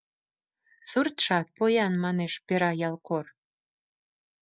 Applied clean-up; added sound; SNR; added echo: none; none; none; none.